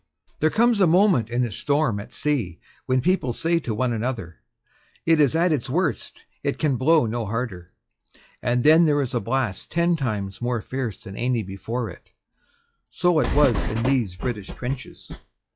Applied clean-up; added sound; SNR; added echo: classical method log-MMSE.